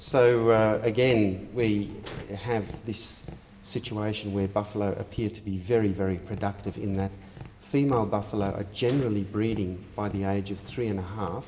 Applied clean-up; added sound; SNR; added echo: none; Tap; 18 dB; reverberation time 1.3 s.